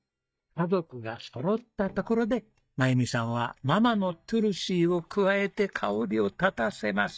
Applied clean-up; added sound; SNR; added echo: neural mask model DeepFilterNet 3.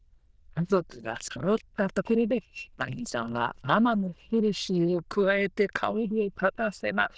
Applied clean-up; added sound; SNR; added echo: neural diffusion model UNIVERSE++.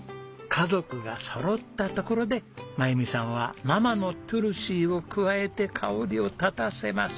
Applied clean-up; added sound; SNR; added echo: none; none; none; none.